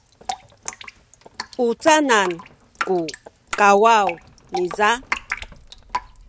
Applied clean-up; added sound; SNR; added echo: none; Drip; 11 dB; none.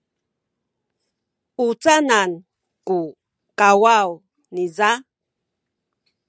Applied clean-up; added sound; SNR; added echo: none; none; none; none.